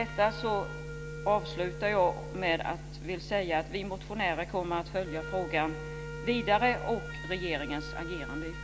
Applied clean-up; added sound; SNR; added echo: none; Wind instrument, woodwind instrument; 13 dB; none.